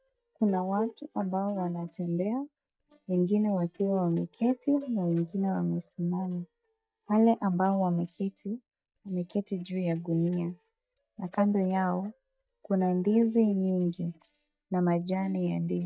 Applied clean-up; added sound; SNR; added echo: neural mask model DeepFilterNet 3.